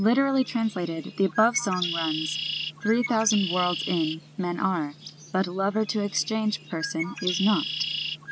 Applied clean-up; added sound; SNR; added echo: none; Bird; 8 dB; none.